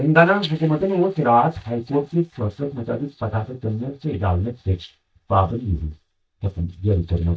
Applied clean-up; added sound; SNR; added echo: neural mask model DeepFilterNet 3.